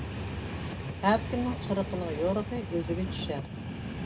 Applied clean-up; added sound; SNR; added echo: none; Train; 3 dB; reverberation time 0.2 s.